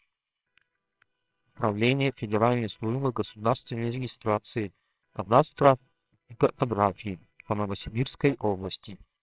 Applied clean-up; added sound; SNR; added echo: neural separator model SepFormer WHAMR!.